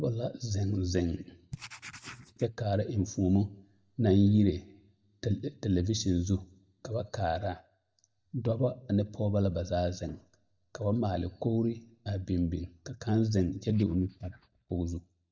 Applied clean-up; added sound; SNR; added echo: neural mask model DeepFilterNet 3.